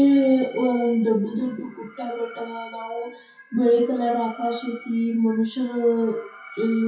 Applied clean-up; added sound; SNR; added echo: classical method WPE with log-MMSE.